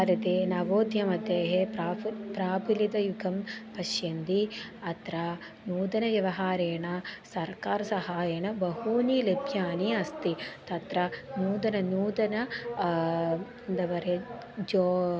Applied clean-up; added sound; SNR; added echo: none; Piano; 14 dB; none.